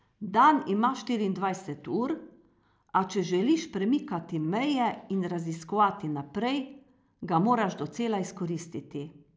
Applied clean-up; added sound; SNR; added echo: none; none; none; none.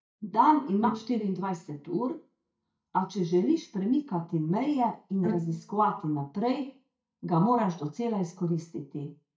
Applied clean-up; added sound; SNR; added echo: neural mask model DeepFilterNet 3.